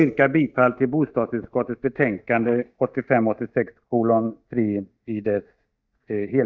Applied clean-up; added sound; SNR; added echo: neural mask model DeepFilterNet 3.